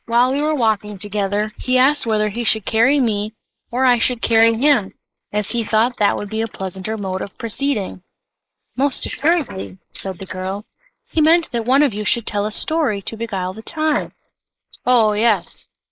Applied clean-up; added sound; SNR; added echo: neural mask model Resemble Enhance denoiser.